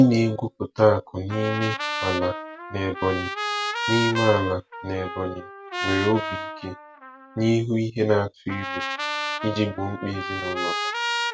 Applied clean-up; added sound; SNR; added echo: none; Trumpet; 6 dB; none.